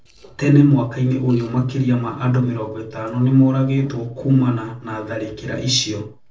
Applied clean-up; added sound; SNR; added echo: neural separator model SepFormer DNS4.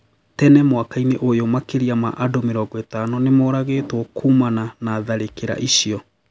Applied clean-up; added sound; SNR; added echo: none; none; none; none.